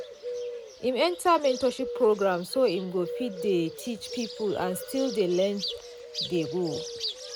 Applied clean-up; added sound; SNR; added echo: none; Bird; 9 dB; none.